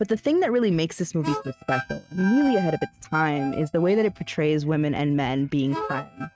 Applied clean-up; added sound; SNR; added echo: neural mask model RNNoise.